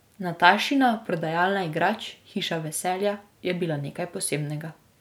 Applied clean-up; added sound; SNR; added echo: none; none; none; none.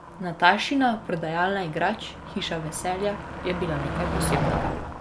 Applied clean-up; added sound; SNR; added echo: none; Motor vehicle (road); 5 dB; none.